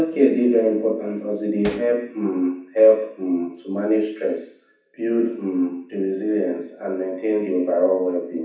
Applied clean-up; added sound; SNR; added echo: none; Hammer; 15 dB; reverberation time 0.7 s.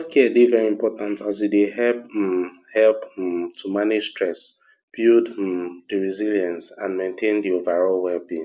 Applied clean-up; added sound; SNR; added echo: none; none; none; none.